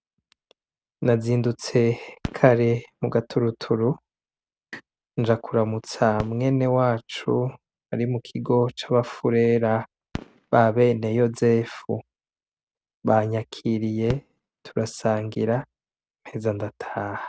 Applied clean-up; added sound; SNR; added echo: neural mask model RNNoise.